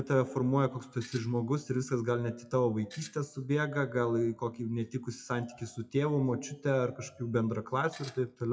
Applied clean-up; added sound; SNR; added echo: classical method WPE with log-MMSE.